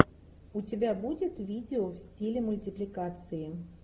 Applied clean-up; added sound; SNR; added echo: none; none; none; none.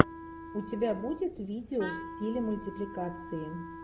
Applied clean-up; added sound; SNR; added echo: none; Wind instrument, woodwind instrument; 11 dB; none.